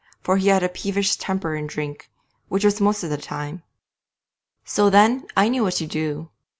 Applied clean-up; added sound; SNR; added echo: none; none; none; none.